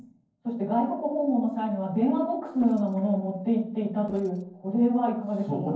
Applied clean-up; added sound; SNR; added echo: neural separator model SepFormer DNS4.